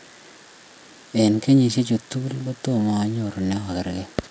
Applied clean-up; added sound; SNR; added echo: none; none; none; none.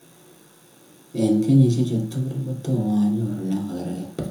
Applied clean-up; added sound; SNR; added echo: none; none; none; reverberation time 0.6 s.